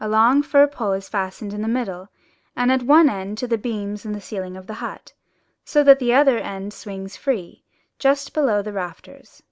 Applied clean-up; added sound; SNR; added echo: none; none; none; none.